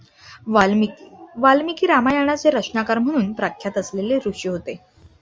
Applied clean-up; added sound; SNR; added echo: none; none; none; none.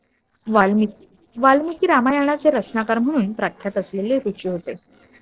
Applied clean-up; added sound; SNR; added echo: neural separator model SepFormer DNS4.